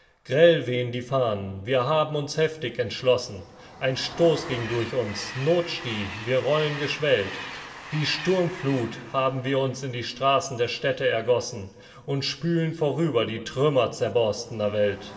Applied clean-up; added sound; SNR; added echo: none; Train; 17 dB; reverberation time 2.5 s.